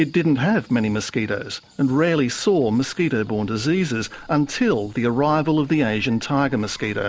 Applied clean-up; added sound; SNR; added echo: none; none; none; none.